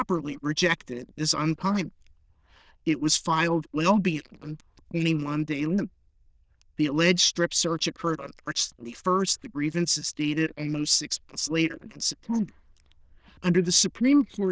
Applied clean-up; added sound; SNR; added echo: neural diffusion model UNIVERSE++.